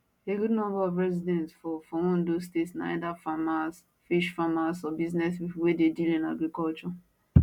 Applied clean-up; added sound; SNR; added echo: none; none; none; none.